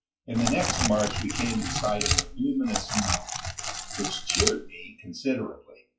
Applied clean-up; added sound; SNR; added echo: classical method WPE with log-MMSE.